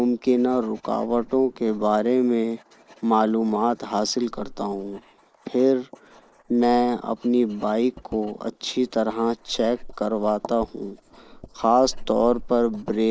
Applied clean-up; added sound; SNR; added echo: neural mask model Resemble Enhance denoiser.